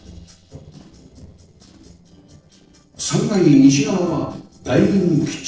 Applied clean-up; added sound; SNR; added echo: neural separator model SepFormer DNS4.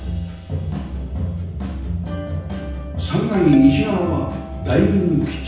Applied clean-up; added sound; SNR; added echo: none; Doorbell; 19 dB; reverberation time 0.9 s.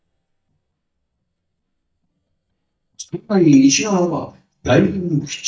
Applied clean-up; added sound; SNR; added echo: neural mask model DeepFilterNet 3.